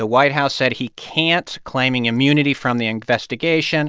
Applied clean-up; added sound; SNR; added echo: none; none; none; none.